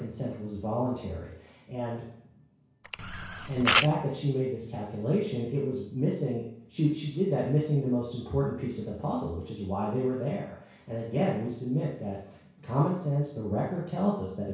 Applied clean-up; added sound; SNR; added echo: none; Camera; -1 dB; reverberation time 0.6 s.